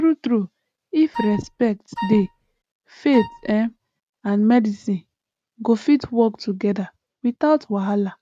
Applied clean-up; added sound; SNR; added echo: neural mask model RNNoise.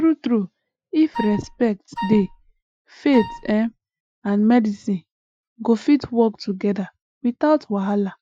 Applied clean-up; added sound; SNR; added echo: classical method Wiener filter.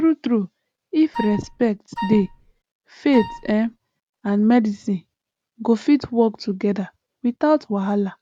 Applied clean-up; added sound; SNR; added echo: none; Wind instrument, woodwind instrument; 12 dB; none.